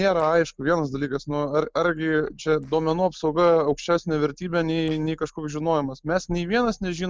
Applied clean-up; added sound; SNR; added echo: neural separator model SepFormer DNS4.